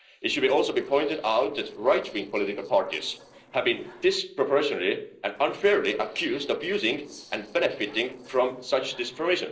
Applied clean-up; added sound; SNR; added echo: neural separator model SepFormer DNS4.